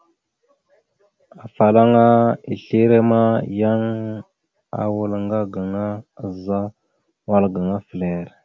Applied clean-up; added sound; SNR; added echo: none; none; none; none.